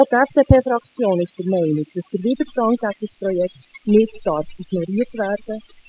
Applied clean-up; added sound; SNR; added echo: classical method spectral subtraction.